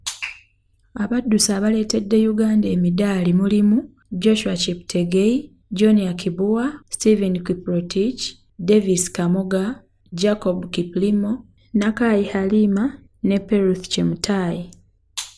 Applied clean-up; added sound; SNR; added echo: none; none; none; none.